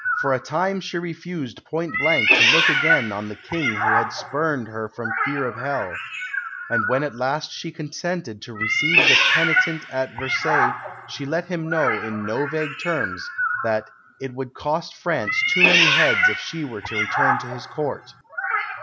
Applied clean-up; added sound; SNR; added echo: none; Meow; -3 dB; none.